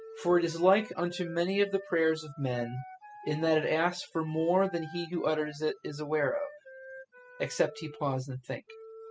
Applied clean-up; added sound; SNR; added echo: classical method spectral subtraction.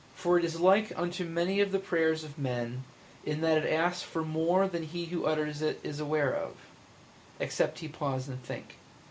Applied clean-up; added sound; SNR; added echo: none; none; none; none.